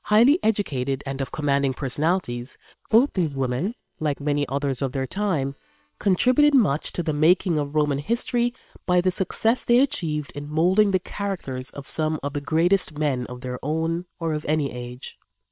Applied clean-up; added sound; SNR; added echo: neural separator model SepFormer WHAM!.